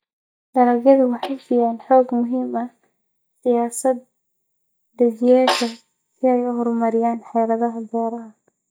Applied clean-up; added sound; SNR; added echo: neural mask model DeepFilterNet 3.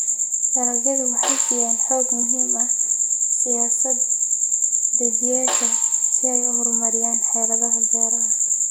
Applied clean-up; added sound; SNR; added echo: none; Snare drum; 17 dB; none.